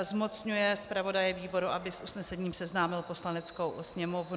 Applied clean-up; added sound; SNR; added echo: none; Cricket; 0 dB; none.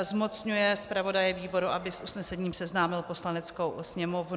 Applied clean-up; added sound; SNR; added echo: none; none; none; none.